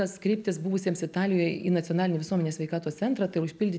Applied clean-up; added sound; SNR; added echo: none; none; none; none.